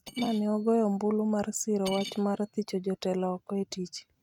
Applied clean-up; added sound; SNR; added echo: neural mask model RNNoise.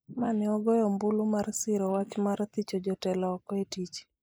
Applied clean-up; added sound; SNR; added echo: neural mask model Resemble Enhance denoiser.